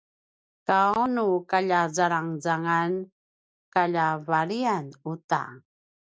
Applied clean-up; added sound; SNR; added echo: none; none; none; none.